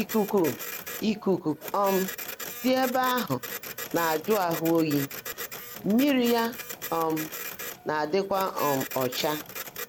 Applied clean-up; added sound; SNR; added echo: none; Printer; 10 dB; none.